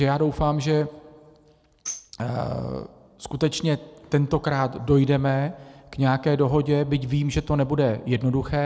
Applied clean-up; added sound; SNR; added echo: none; Tambourine; 17 dB; none.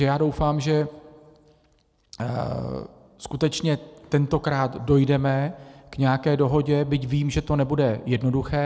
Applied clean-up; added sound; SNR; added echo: none; none; none; none.